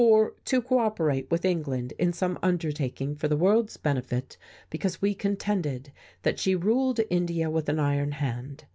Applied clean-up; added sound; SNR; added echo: none; none; none; none.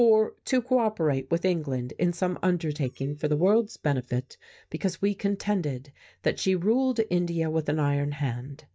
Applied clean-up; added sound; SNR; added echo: neural mask model DeepFilterNet 3.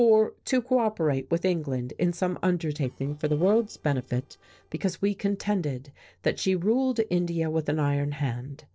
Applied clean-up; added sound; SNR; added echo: neural separator model SepFormer DNS4.